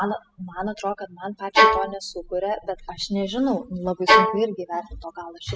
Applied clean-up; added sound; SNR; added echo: classical method spectral subtraction.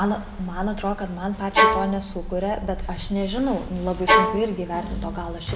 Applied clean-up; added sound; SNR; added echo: none; Bowed string instrument; -5 dB; none.